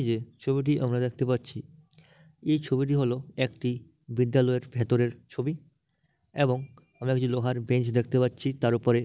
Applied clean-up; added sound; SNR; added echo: none; none; none; none.